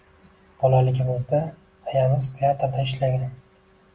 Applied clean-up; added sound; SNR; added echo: none; none; none; none.